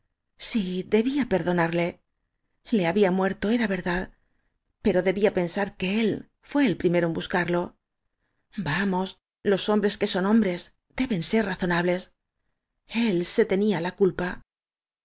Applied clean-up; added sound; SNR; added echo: none; none; none; none.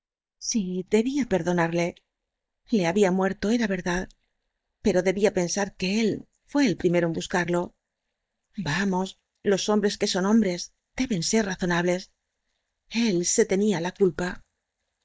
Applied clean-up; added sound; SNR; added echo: neural mask model DeepFilterNet 3.